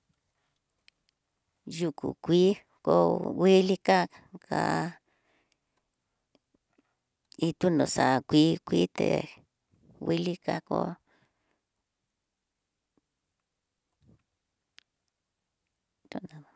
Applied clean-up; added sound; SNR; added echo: none; none; none; none.